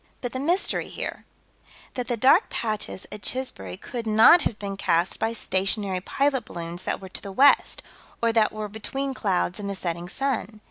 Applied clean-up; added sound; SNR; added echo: none; none; none; none.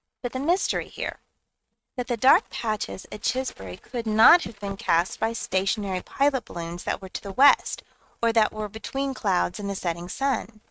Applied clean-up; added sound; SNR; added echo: neural mask model RNNoise.